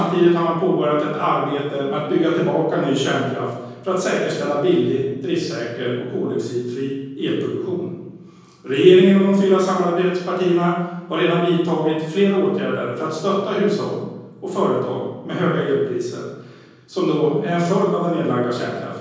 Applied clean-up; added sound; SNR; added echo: none; none; none; reverberation time 1.3 s.